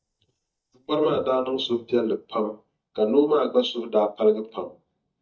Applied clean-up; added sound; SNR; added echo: neural mask model DeepFilterNet 3.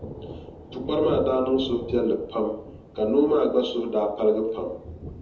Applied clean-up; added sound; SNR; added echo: none; Thunder; 15 dB; reverberation time 0.9 s.